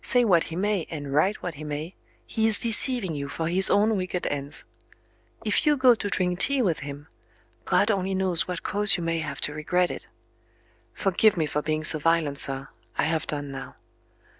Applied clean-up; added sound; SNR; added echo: none; none; none; none.